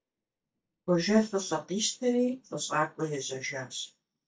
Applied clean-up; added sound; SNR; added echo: neural mask model DeepFilterNet 3.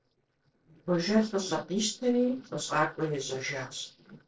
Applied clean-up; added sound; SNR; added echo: neural separator model SepFormer DNS4.